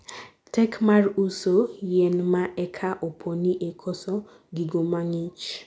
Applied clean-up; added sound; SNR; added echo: none; none; none; none.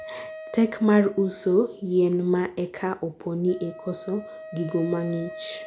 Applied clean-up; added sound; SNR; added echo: none; Wind instrument, woodwind instrument; 16 dB; none.